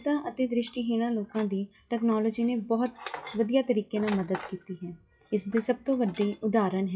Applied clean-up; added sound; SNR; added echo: classical method WPE with log-MMSE.